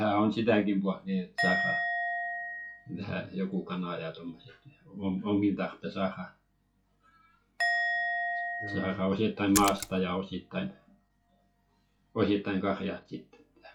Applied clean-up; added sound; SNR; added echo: classical method log-MMSE.